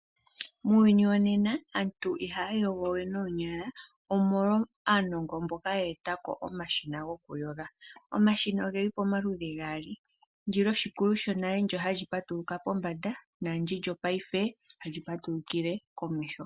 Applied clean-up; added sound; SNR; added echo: none; none; none; none.